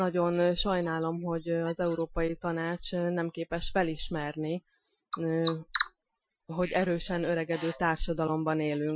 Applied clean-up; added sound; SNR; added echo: classical method Wiener filter.